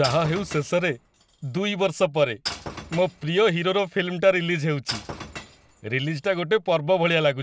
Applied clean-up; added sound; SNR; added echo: none; Shatter / Crushing; 15 dB; none.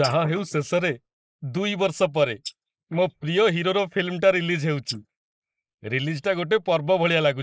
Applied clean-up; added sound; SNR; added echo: neural mask model Resemble Enhance denoiser.